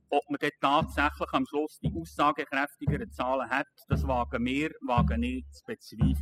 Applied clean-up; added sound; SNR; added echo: classical method spectral subtraction.